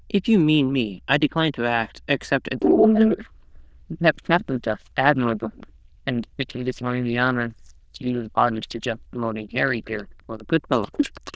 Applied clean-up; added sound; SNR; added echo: neural diffusion model UNIVERSE++.